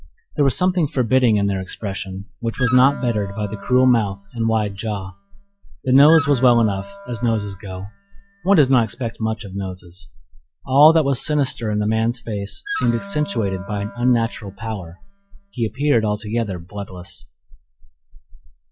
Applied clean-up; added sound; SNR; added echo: classical method log-MMSE.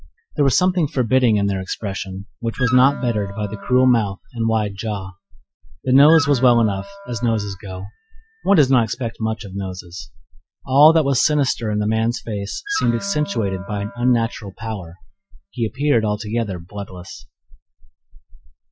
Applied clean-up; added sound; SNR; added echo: classical method Wiener filter.